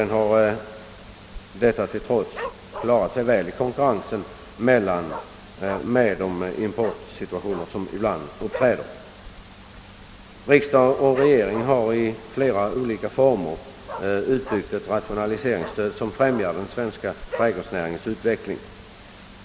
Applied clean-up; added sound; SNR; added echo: none; Dog; 17 dB; none.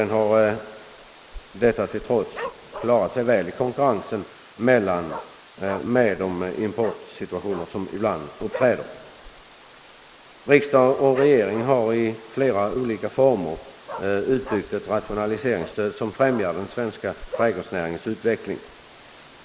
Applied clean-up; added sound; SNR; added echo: neural mask model Resemble Enhance denoiser.